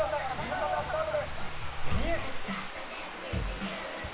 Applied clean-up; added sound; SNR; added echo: none; Bathtub (filling or washing); 0 dB; reverberation time 0.4 s.